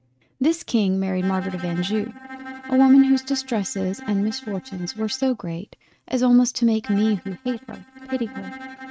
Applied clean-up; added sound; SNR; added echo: neural mask model RNNoise.